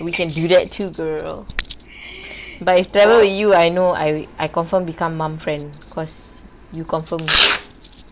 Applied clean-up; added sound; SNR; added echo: none; Domestic sounds, home sounds; 0 dB; none.